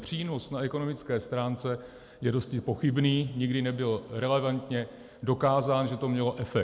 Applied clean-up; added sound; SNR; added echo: none; none; none; none.